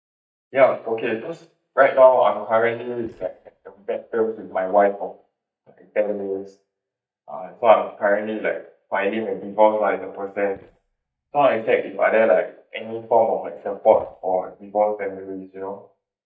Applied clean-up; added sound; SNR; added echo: neural mask model DeepFilterNet 3.